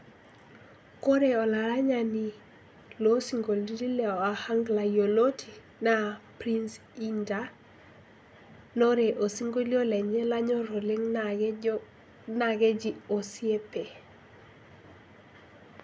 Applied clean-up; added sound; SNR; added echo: none; none; none; none.